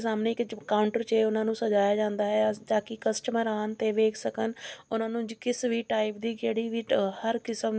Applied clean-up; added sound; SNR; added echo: none; none; none; none.